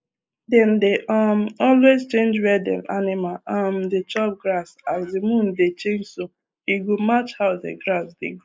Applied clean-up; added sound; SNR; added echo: neural mask model Resemble Enhance denoiser.